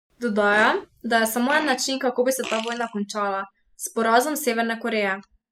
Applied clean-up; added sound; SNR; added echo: classical method spectral subtraction.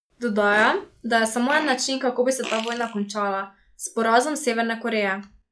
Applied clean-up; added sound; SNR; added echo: classical method log-MMSE.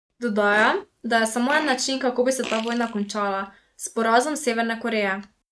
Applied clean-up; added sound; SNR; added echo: neural mask model RNNoise.